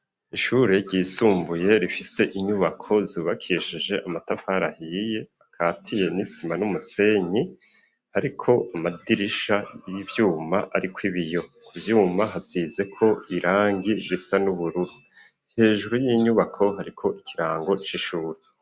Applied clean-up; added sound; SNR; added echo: none; none; none; none.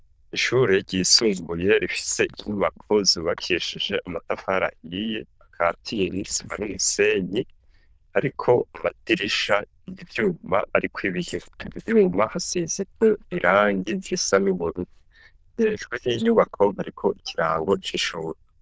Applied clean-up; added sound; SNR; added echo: neural diffusion model UNIVERSE++.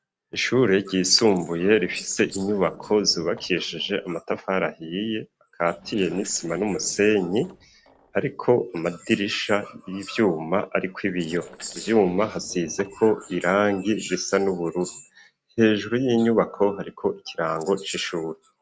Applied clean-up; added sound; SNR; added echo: neural separator model SepFormer DNS4.